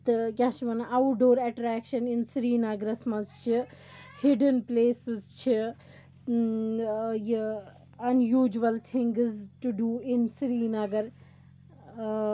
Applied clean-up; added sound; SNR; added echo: none; none; none; none.